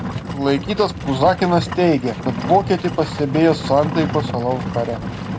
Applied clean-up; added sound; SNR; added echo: none; Livestock, farm animals, working animals; 7 dB; none.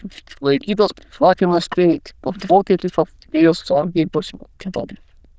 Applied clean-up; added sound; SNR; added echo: neural diffusion model UNIVERSE++.